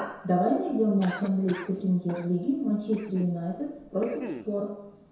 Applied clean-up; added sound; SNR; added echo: none; Cough; 16 dB; reverberation time 0.7 s.